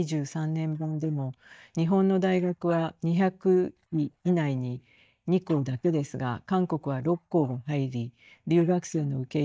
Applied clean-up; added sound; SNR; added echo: neural mask model DeepFilterNet 3.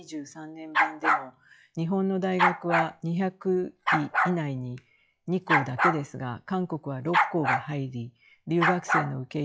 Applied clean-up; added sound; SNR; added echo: classical method log-MMSE.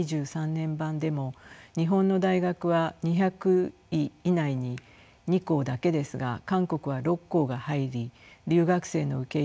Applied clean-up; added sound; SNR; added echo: none; none; none; none.